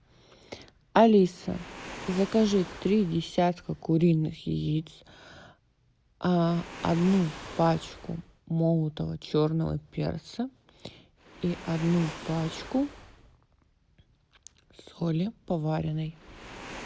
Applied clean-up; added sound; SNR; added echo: none; Waves, surf; 18 dB; none.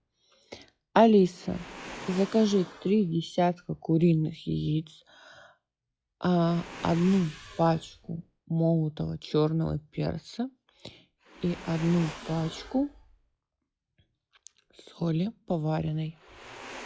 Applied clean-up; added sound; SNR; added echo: classical method log-MMSE.